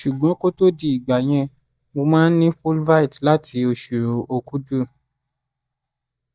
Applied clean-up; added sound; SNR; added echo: neural mask model DeepFilterNet 3.